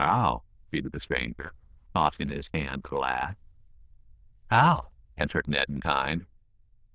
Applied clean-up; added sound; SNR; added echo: neural diffusion model UNIVERSE++.